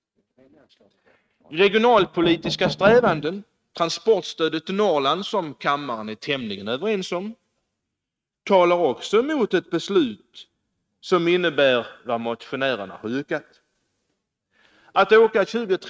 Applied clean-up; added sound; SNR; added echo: neural mask model RNNoise.